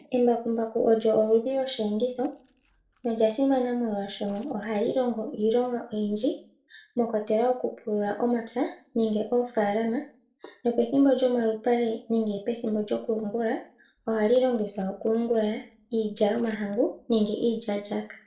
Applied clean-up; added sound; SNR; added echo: neural separator model SepFormer DNS4.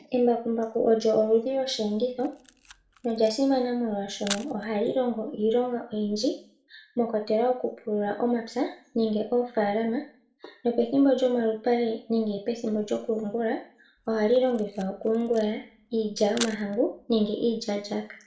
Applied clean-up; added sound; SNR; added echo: none; Camera; 17 dB; reverberation time 0.4 s.